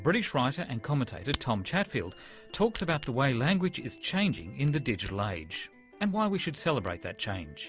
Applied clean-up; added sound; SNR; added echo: none; Camera; 17 dB; none.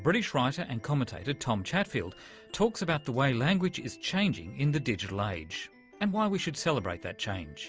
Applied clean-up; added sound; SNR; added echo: none; none; none; none.